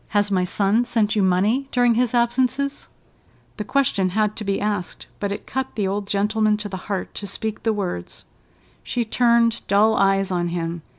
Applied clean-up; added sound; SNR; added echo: none; none; none; none.